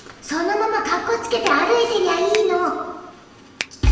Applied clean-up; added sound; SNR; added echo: none; Finger snapping; 11 dB; reverberation time 1.0 s.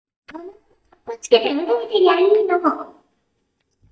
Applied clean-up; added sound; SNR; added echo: neural mask model DeepFilterNet 3.